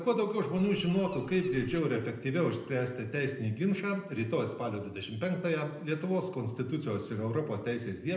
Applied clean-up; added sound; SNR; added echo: neural separator model SepFormer DNS4.